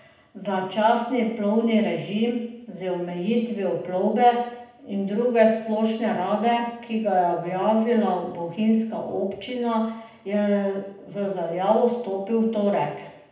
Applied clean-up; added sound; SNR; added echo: none; none; none; reverberation time 0.8 s.